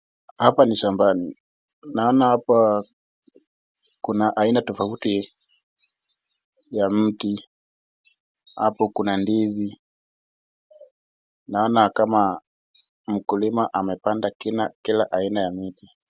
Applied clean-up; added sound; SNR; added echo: none; none; none; none.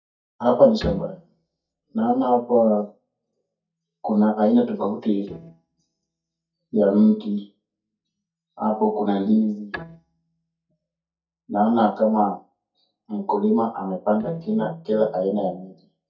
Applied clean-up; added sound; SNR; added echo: neural mask model DeepFilterNet 3.